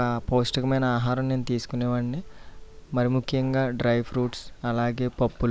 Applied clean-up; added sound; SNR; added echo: none; none; none; none.